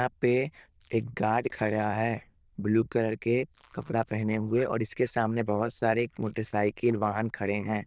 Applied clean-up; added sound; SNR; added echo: neural diffusion model UNIVERSE++.